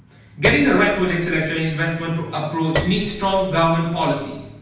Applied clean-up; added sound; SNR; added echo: none; Piano; 9 dB; reverberation time 0.9 s.